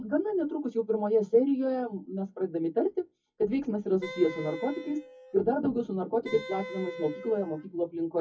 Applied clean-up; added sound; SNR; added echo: classical method WPE with log-MMSE.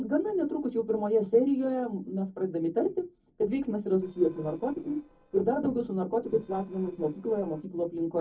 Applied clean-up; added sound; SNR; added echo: neural separator model SepFormer DNS4.